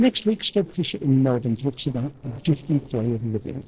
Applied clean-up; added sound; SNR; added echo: neural separator model SepFormer DNS4.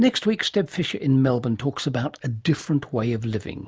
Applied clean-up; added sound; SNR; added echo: none; none; none; none.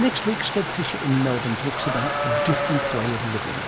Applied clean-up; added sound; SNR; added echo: none; Stream + Livestock, farm animals, working animals; 1 dB; none.